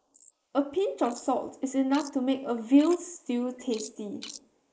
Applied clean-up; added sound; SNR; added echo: neural mask model Resemble Enhance denoiser.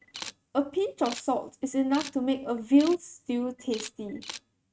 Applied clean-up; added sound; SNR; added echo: neural mask model RNNoise.